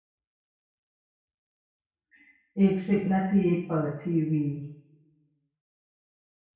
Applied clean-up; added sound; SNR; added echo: none; none; none; reverberation time 0.6 s.